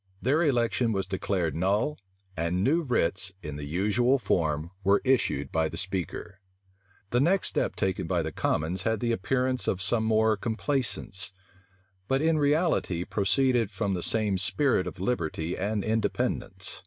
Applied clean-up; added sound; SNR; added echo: none; none; none; none.